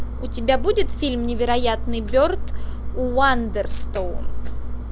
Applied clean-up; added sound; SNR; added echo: none; Engine; 1 dB; none.